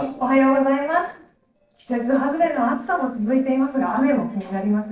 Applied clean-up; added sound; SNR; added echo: neural separator model SepFormer DNS4.